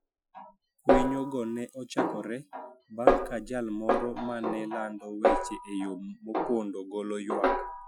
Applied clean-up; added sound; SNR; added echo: classical method Wiener filter.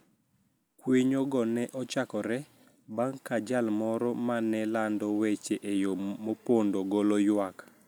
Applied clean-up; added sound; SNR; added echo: none; none; none; none.